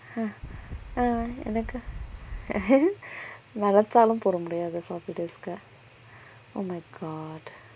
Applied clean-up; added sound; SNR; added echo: none; Wind; 11 dB; none.